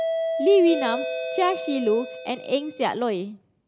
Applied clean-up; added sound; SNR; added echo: none; Doorbell; 6 dB; none.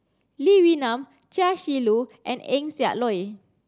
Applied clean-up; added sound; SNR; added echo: none; none; none; none.